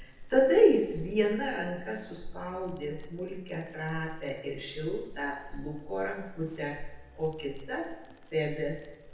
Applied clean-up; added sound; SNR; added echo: none; Crackle; 13 dB; reverberation time 0.9 s.